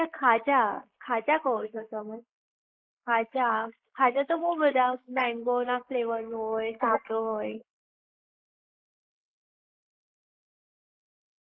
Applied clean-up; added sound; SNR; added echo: neural mask model Resemble Enhance denoiser.